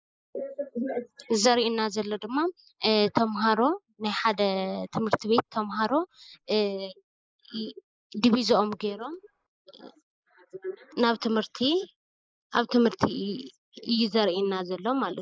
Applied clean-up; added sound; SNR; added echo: neural mask model Resemble Enhance denoiser.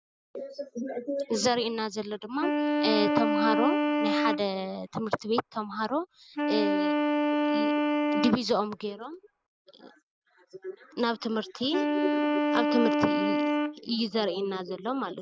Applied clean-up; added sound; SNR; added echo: none; Wind instrument, woodwind instrument; -2 dB; none.